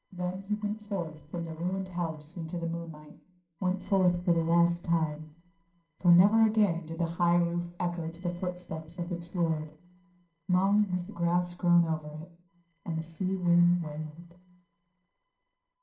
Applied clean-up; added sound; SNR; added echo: neural separator model SepFormer DNS4.